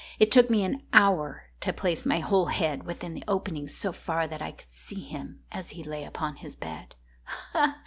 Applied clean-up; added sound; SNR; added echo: none; none; none; none.